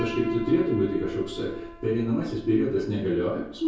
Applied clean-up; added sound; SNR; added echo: none; Piano; 10 dB; reverberation time 0.6 s.